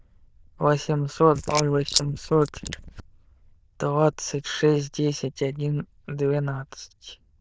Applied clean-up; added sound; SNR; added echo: neural diffusion model UNIVERSE++.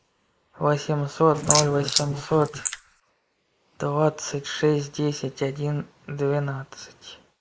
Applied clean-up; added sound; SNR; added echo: neural mask model Resemble Enhance denoiser.